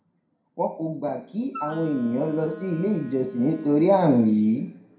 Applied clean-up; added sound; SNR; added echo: none; Wind instrument, woodwind instrument; 18 dB; reverberation time 0.5 s.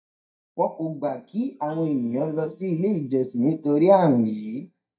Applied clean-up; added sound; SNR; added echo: neural mask model DeepFilterNet 3.